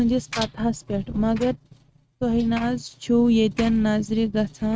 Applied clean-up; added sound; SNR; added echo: neural mask model RNNoise.